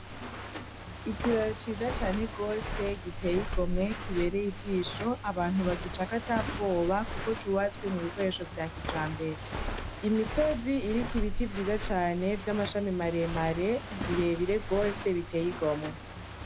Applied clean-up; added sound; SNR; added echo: none; Walk, footsteps; 5 dB; none.